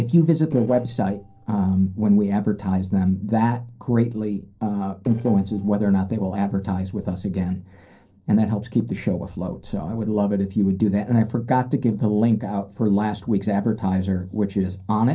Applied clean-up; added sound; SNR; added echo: neural separator model SepFormer DNS4.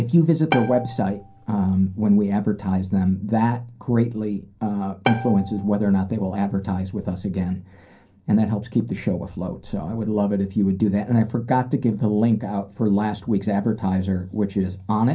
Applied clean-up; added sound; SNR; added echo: none; Bowed string instrument; 12 dB; reverberation time 0.3 s.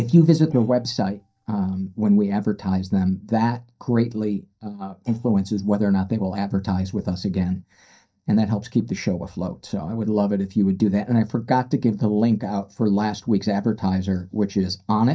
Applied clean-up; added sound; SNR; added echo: neural mask model DeepFilterNet 3.